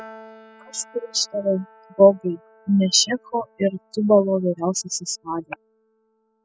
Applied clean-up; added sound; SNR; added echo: classical method spectral subtraction.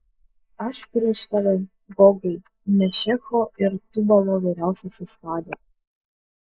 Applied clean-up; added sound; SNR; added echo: neural mask model Resemble Enhance denoiser.